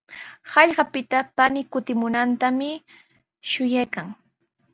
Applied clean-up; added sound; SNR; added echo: none; none; none; none.